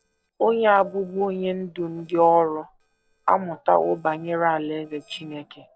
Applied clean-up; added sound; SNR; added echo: neural separator model SepFormer DNS4.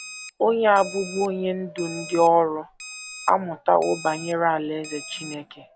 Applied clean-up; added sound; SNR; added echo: none; Alarm; 17 dB; none.